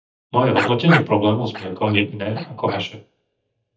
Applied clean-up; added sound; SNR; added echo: neural mask model DeepFilterNet 3.